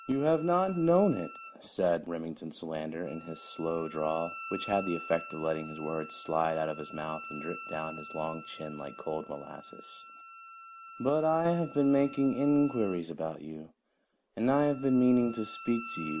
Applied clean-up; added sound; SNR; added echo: none; Wind instrument, woodwind instrument; 15 dB; none.